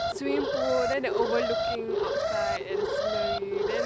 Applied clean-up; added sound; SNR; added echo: none; Alarm; -4 dB; none.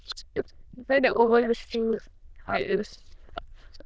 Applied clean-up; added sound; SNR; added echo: neural diffusion model UNIVERSE++.